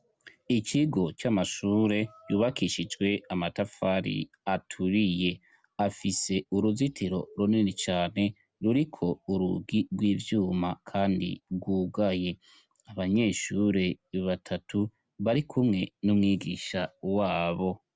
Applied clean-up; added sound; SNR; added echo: none; none; none; none.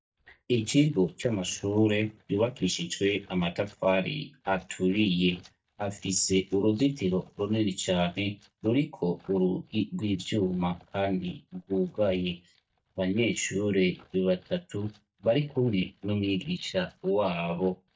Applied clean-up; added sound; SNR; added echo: neural mask model DeepFilterNet 3.